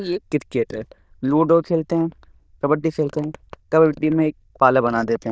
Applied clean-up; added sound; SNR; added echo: neural diffusion model UNIVERSE++.